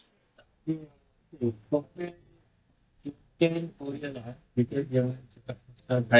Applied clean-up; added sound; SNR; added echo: neural mask model DeepFilterNet 3.